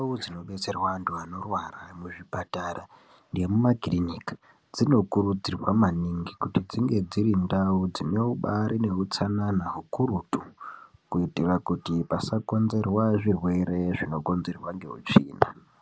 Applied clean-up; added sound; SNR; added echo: none; none; none; none.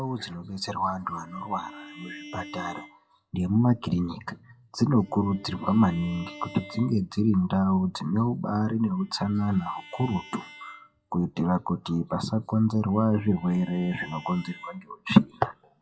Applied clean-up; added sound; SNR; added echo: classical method WPE with log-MMSE.